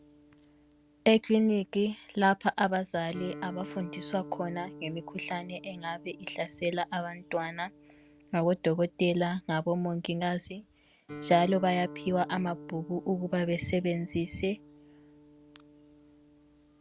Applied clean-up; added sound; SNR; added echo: none; Guitar; 17 dB; none.